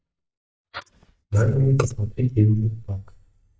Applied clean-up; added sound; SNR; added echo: neural mask model DeepFilterNet 3.